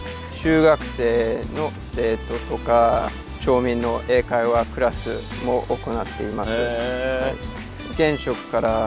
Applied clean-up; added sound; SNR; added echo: none; none; none; none.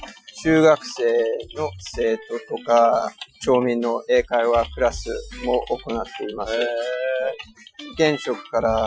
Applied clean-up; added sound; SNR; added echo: classical method Wiener filter.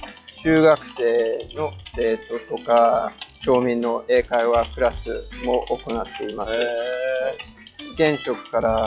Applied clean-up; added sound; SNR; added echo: classical method log-MMSE.